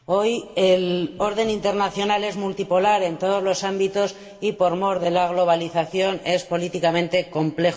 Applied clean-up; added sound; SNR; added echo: none; none; none; reverberation time 1.6 s.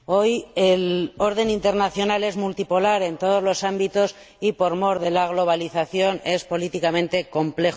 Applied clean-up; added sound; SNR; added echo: none; none; none; none.